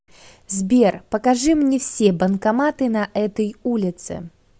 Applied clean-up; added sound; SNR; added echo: none; none; none; none.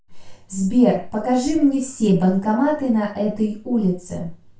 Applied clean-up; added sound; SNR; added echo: none; none; none; reverberation time 0.3 s.